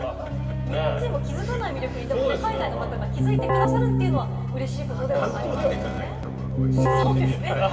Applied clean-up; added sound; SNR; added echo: none; Keyboard (musical); -3 dB; reverberation time 2.7 s.